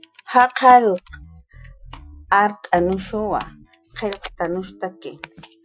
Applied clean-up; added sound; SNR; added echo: classical method Wiener filter.